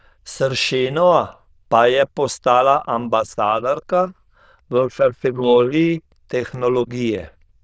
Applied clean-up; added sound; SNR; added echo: neural diffusion model UNIVERSE++.